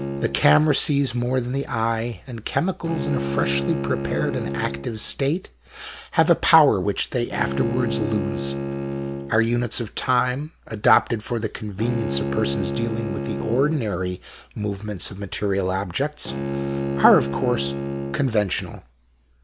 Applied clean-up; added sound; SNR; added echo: none; Bowed string instrument; 7 dB; none.